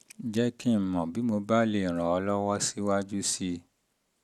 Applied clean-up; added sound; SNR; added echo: none; none; none; none.